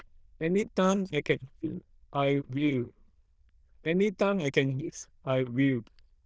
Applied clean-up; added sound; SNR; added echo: neural diffusion model UNIVERSE++.